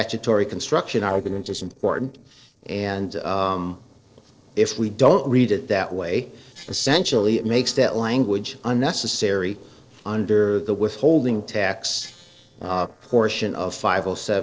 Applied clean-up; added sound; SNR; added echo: neural separator model SepFormer DNS4.